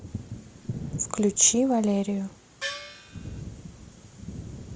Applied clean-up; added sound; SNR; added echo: none; Thunder + Gong; 10 dB; none.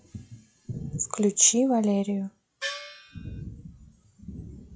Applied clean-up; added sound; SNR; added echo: classical method log-MMSE.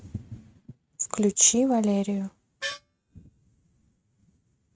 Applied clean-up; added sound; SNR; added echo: neural mask model RNNoise.